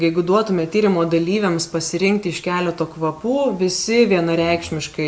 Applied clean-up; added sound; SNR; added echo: none; none; none; none.